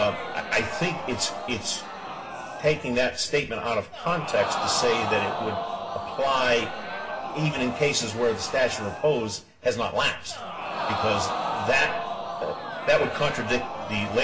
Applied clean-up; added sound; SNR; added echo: none; Crowd; 5 dB; reverberation time 0.1 s.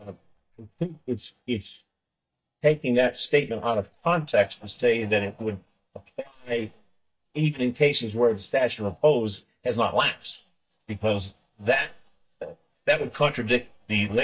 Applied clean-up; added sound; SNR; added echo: neural mask model DeepFilterNet 3.